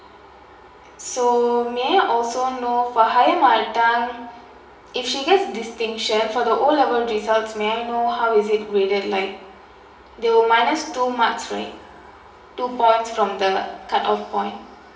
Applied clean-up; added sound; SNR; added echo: none; none; none; reverberation time 0.9 s.